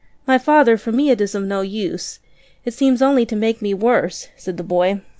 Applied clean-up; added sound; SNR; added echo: none; none; none; none.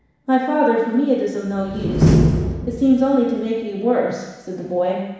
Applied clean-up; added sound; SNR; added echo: none; Slam; 3 dB; reverberation time 1.1 s.